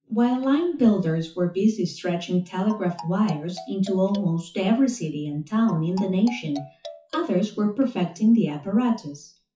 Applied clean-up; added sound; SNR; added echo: classical method WPE with log-MMSE.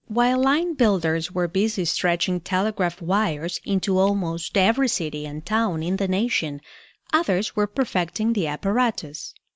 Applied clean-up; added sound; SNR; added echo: none; none; none; none.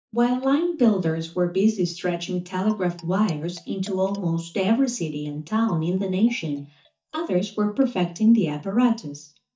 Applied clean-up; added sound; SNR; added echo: neural mask model DeepFilterNet 3.